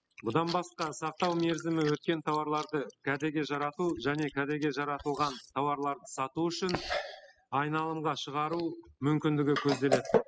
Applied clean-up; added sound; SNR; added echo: classical method spectral subtraction.